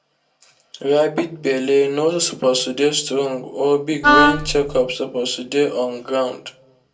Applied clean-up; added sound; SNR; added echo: none; Wind instrument, woodwind instrument; -4 dB; reverberation time 0.2 s.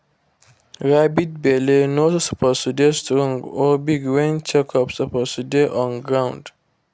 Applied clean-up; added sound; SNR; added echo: none; none; none; none.